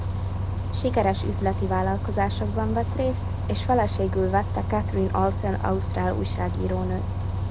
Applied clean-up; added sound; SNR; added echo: none; Bus; 0 dB; none.